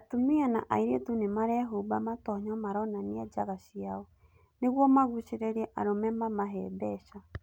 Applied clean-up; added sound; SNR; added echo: none; none; none; none.